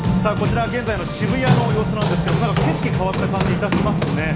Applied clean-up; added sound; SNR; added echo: none; Run; -3 dB; none.